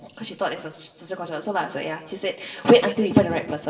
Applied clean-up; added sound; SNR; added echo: none; none; none; reverberation time 0.8 s.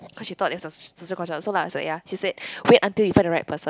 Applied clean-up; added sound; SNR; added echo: none; none; none; none.